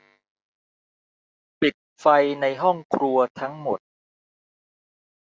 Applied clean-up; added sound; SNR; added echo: none; none; none; none.